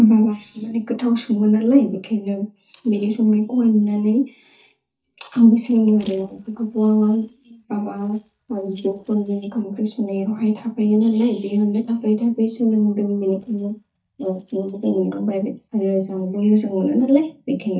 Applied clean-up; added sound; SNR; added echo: neural mask model DeepFilterNet 3.